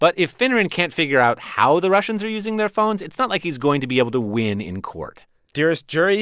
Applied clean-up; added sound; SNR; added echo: none; none; none; none.